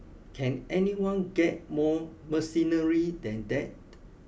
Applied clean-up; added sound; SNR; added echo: none; none; none; none.